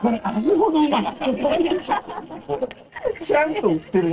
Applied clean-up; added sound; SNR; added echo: neural separator model SepFormer DNS4.